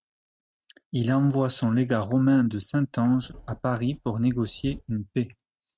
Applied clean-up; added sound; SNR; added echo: neural mask model RNNoise.